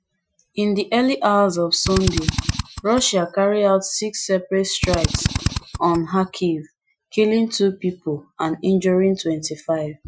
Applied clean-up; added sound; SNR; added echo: classical method Wiener filter.